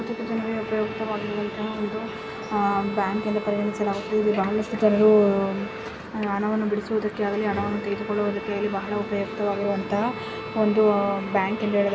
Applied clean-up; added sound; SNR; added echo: none; Bowed string instrument; 13 dB; none.